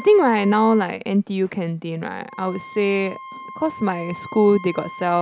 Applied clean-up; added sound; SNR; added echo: none; Wind instrument, woodwind instrument; 18 dB; none.